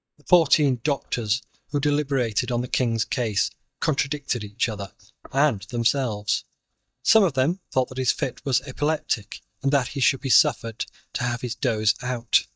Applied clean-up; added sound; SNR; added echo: neural mask model DeepFilterNet 3.